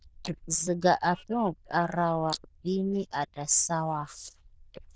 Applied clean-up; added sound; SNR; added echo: neural diffusion model UNIVERSE++.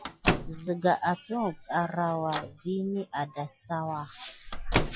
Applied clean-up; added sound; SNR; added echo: classical method log-MMSE.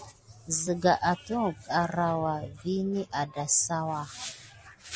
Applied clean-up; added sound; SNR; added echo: none; none; none; none.